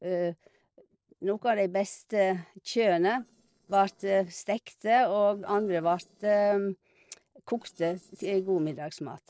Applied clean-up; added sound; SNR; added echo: neural separator model SepFormer DNS4.